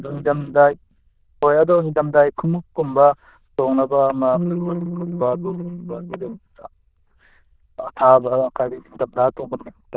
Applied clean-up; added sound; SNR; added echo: neural diffusion model UNIVERSE++.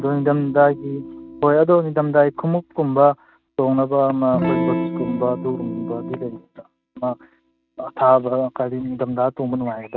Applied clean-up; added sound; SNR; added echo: neural mask model RNNoise.